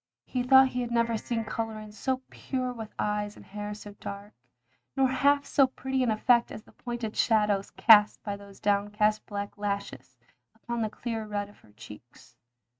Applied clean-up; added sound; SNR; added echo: neural mask model RNNoise.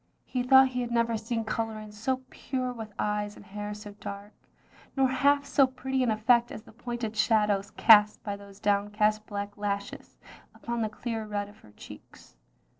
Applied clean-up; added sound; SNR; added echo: neural separator model SepFormer DNS4.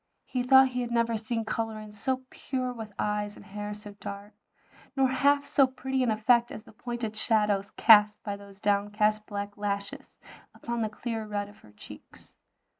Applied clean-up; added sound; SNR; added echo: neural mask model Resemble Enhance denoiser.